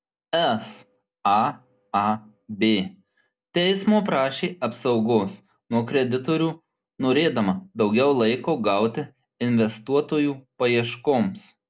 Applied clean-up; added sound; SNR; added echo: none; none; none; none.